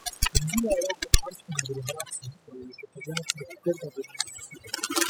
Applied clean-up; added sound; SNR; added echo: classical method spectral subtraction.